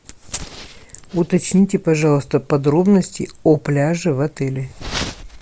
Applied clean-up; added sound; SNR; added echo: none; none; none; none.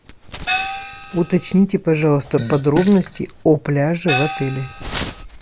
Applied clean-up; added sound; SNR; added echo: none; Fart + Gong; 8 dB; none.